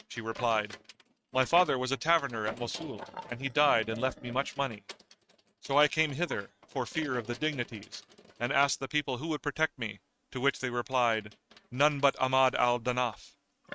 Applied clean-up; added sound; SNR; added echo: neural mask model RNNoise.